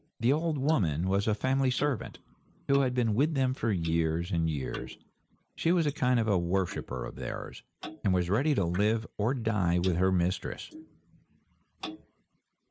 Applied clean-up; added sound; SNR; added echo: neural mask model Resemble Enhance denoiser.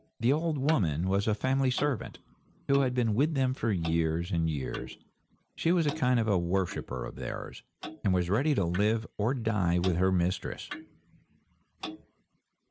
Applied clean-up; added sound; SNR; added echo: none; Clock; 17 dB; none.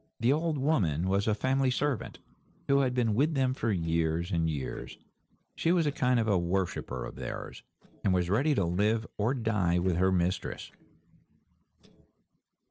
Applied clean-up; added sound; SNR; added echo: neural separator model SepFormer DNS4.